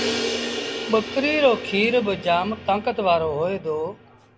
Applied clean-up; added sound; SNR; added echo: none; Crash cymbal; 8 dB; none.